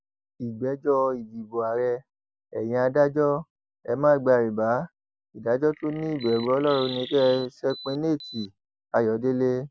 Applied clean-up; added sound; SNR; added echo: none; Chirp, tweet + Alarm; 16 dB; none.